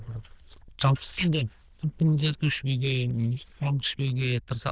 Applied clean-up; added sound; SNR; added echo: neural diffusion model UNIVERSE++.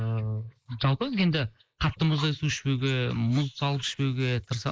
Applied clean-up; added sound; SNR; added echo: neural mask model Resemble Enhance denoiser.